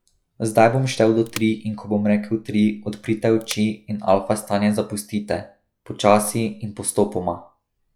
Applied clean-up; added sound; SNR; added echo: classical method log-MMSE.